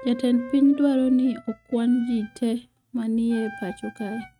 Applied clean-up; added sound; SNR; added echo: neural mask model RNNoise.